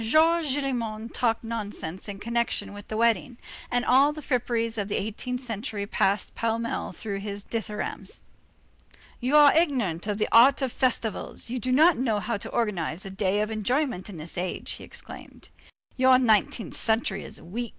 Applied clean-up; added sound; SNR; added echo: none; none; none; none.